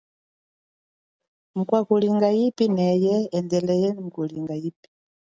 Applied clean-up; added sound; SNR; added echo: none; none; none; none.